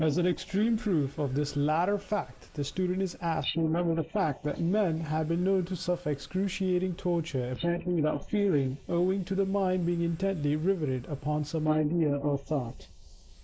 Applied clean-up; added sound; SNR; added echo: neural mask model Resemble Enhance denoiser.